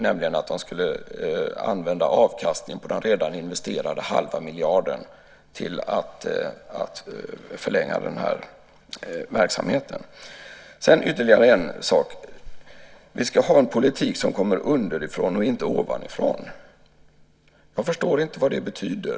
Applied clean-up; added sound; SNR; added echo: none; none; none; none.